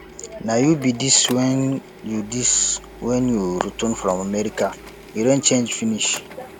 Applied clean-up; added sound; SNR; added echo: none; Printer; 18 dB; none.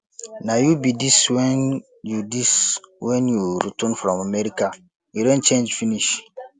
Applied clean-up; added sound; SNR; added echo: none; none; none; none.